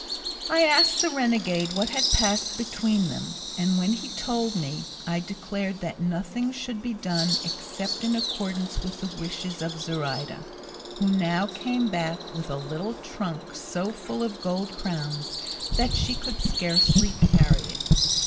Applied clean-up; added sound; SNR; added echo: none; Bird vocalization, bird call, bird song; 6 dB; reverberation time 1.6 s.